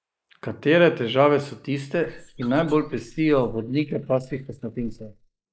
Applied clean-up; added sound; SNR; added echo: neural mask model Resemble Enhance denoiser.